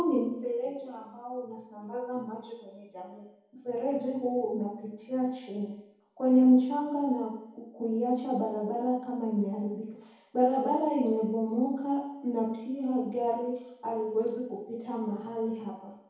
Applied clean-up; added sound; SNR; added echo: none; none; none; reverberation time 1.9 s.